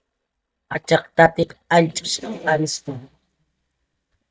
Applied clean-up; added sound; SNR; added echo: neural mask model DeepFilterNet 3.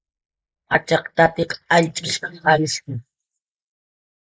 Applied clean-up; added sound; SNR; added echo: neural mask model Resemble Enhance denoiser.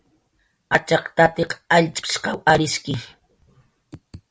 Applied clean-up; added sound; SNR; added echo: none; none; none; none.